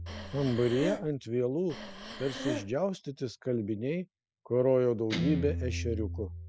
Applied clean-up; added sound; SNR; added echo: none; Breathing + Guitar; 7 dB; none.